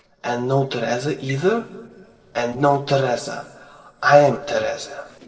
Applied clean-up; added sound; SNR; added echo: neural separator model SepFormer DNS4.